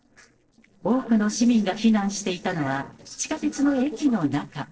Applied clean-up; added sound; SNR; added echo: neural separator model SepFormer DNS4.